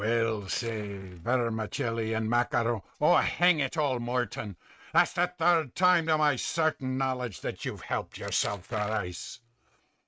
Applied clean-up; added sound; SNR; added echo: neural mask model RNNoise.